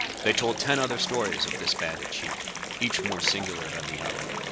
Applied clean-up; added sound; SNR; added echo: none; Water; 3 dB; none.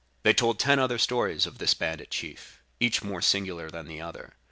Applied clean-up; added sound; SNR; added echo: none; none; none; none.